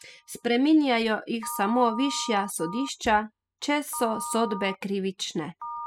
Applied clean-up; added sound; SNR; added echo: classical method spectral subtraction.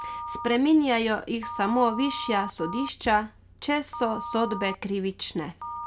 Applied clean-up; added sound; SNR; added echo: none; Telephone; 11 dB; none.